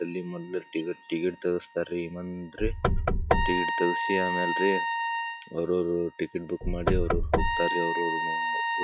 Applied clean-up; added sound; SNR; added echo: classical method log-MMSE.